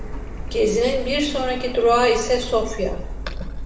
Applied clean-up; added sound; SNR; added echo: none; Printer; 8 dB; reverberation time 0.9 s.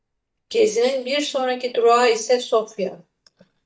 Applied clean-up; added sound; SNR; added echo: neural mask model DeepFilterNet 3.